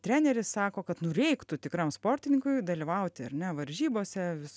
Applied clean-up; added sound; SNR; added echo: none; none; none; none.